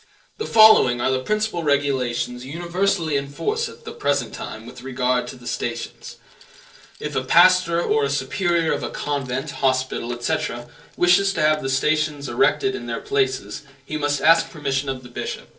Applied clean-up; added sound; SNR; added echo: neural separator model SepFormer DNS4.